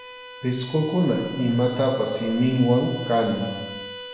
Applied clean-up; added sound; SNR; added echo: none; Bowed string instrument; 14 dB; reverberation time 1.2 s.